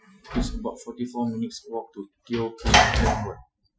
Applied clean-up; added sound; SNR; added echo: classical method Wiener filter.